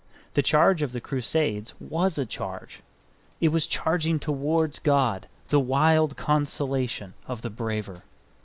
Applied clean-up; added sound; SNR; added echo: none; none; none; none.